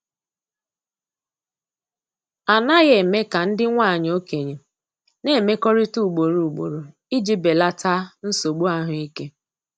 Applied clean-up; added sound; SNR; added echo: none; none; none; none.